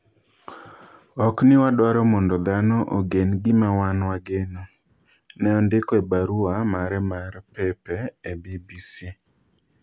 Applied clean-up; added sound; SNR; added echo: none; none; none; none.